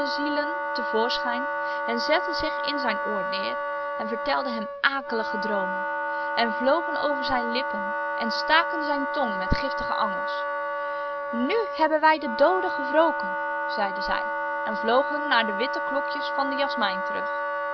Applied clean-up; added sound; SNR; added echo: none; Wind instrument, woodwind instrument; 1 dB; none.